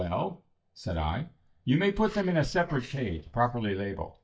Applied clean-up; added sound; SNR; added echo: neural mask model DeepFilterNet 3.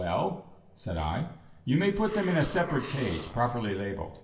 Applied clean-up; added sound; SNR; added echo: none; Hiss; 16 dB; reverberation time 0.9 s.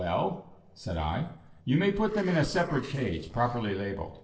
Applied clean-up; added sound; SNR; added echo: neural separator model SepFormer DNS4.